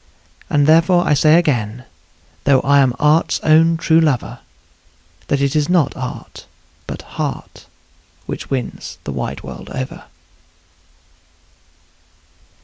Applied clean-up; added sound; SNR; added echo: none; none; none; none.